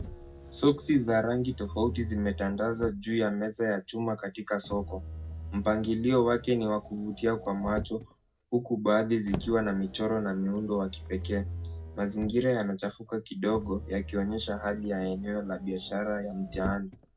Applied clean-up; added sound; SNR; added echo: none; Motor vehicle (road); 12 dB; reverberation time 0.3 s.